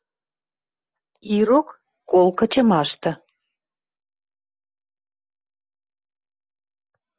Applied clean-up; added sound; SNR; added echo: none; none; none; none.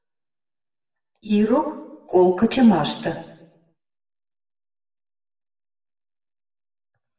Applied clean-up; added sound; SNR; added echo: none; none; none; reverberation time 0.9 s.